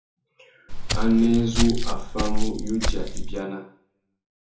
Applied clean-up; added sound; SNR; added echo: none; Walk, footsteps; -4 dB; reverberation time 0.6 s.